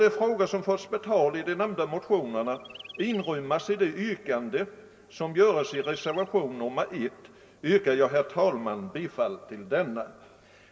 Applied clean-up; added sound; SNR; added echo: none; Chirp, tweet; 19 dB; reverberation time 1.9 s.